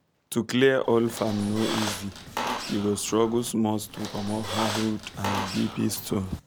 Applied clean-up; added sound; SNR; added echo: none; Squeak; 8 dB; none.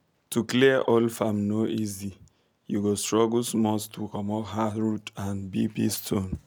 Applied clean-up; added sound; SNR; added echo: none; none; none; none.